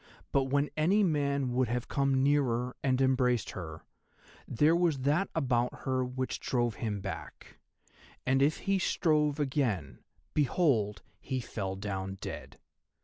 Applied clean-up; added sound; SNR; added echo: none; none; none; none.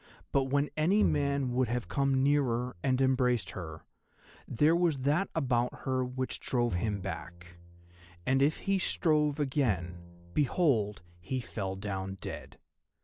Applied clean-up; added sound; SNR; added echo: none; Bowed string instrument; 12 dB; none.